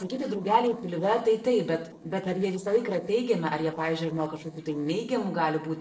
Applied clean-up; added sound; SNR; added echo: neural separator model SepFormer DNS4.